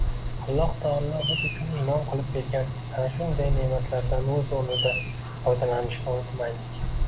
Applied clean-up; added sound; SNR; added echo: none; Mechanical fan + Bird vocalization, bird call, bird song; 1 dB; none.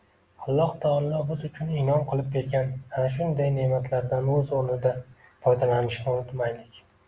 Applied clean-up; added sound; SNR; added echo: none; none; none; none.